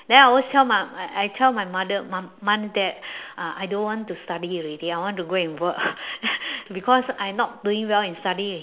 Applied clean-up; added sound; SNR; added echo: none; none; none; none.